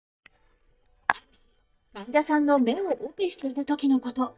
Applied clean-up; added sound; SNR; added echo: neural mask model DeepFilterNet 3.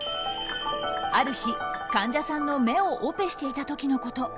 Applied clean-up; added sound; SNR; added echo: none; none; none; none.